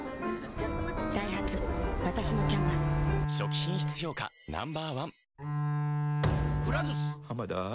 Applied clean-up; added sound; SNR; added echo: none; Bowed string instrument; -2 dB; none.